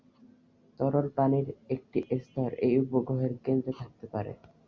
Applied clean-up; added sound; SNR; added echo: none; none; none; none.